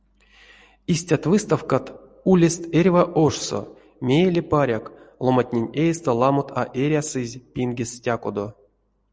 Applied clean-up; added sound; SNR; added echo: none; none; none; none.